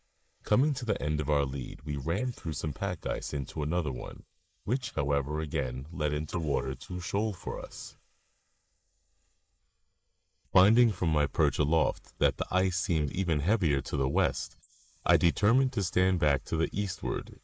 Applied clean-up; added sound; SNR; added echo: neural mask model Resemble Enhance denoiser.